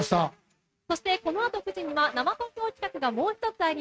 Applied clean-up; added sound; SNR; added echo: neural mask model RNNoise.